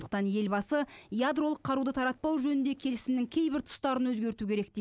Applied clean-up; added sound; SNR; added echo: none; none; none; none.